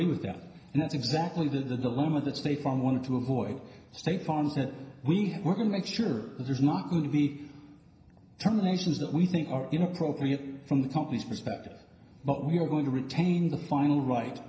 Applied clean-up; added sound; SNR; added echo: none; none; none; reverberation time 0.9 s.